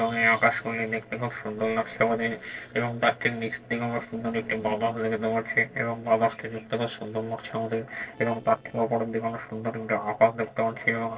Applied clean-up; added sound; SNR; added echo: neural separator model SepFormer DNS4.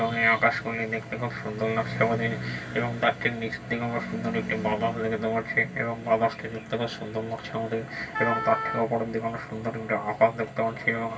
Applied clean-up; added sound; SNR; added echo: none; Wind instrument, woodwind instrument; 6 dB; reverberation time 0.2 s.